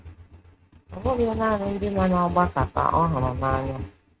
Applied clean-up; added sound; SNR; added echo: neural mask model RNNoise.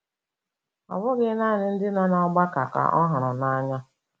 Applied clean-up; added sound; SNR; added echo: none; none; none; none.